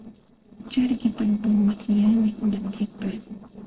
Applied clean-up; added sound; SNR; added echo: neural separator model SepFormer DNS4.